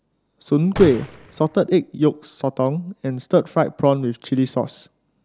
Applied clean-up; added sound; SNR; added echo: none; Gunshot, gunfire; 13 dB; none.